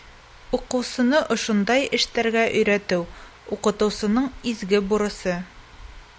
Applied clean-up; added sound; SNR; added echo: none; none; none; none.